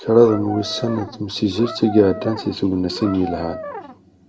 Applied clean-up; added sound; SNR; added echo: none; Brass instrument; 13 dB; reverberation time 0.4 s.